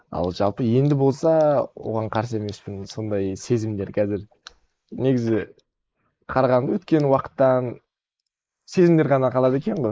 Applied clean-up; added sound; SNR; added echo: neural mask model Resemble Enhance denoiser.